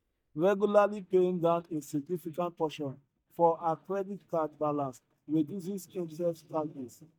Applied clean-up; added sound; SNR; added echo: neural mask model DeepFilterNet 3.